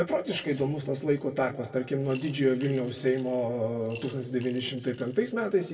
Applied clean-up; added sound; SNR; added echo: none; Coin (dropping) / Glass; 18 dB; reverberation time 1.1 s.